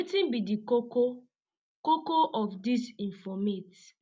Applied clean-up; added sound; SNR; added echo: none; none; none; none.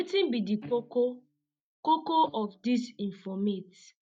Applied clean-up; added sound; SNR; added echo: neural mask model DeepFilterNet 3.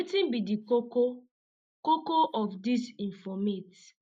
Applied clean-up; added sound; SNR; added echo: neural mask model Resemble Enhance denoiser.